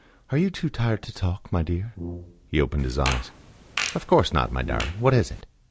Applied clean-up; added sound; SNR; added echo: none; Brass instrument + Fart; 10 dB; none.